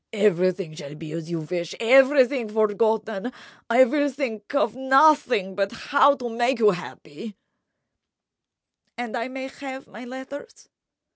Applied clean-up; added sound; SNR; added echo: none; none; none; none.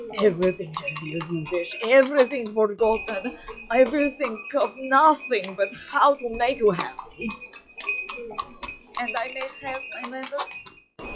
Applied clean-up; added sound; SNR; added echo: classical method log-MMSE.